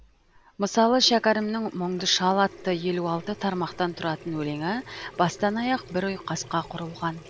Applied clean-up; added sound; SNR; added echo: none; Sink (filling or washing) / Water tap, faucet; 20 dB; none.